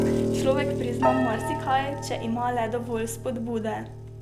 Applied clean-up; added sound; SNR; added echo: none; Piano; 0 dB; none.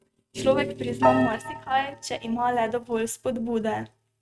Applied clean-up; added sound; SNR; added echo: neural mask model RNNoise.